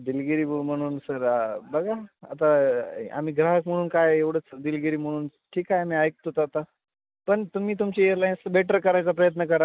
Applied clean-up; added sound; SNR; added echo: none; none; none; none.